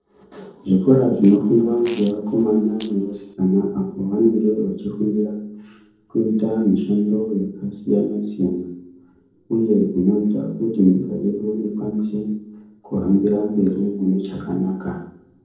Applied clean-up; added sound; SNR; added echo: neural separator model SepFormer DNS4.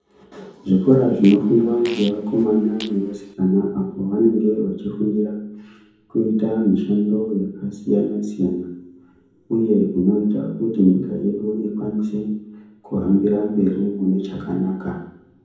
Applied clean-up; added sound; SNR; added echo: none; Fart; 19 dB; reverberation time 1.2 s.